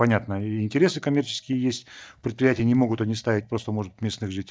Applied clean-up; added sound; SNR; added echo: neural mask model DeepFilterNet 3.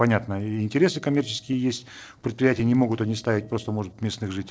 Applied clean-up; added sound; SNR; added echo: neural separator model SepFormer DNS4.